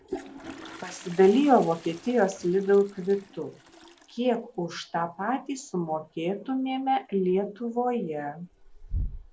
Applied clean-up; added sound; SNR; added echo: none; Toilet flush; 15 dB; none.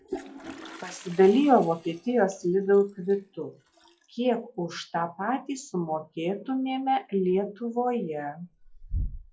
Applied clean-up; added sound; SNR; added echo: classical method log-MMSE.